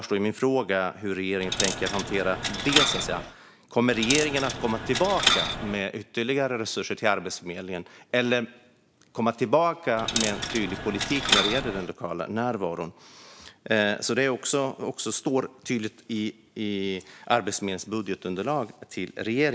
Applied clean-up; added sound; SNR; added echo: none; Coin (dropping); 1 dB; none.